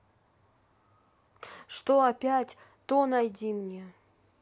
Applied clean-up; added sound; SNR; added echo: none; none; none; none.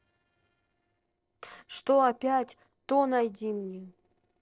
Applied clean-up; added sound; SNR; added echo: neural separator model SepFormer DNS4.